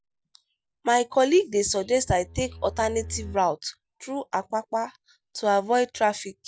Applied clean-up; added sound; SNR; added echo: none; Bowed string instrument; 15 dB; none.